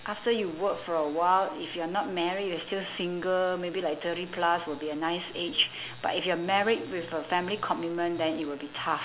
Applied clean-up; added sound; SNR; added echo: none; none; none; none.